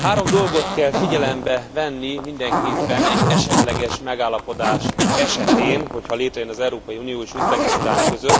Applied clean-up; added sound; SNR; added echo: none; Zipper (clothing); -2 dB; none.